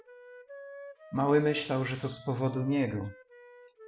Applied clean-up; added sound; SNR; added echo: none; Wind instrument, woodwind instrument; 19 dB; none.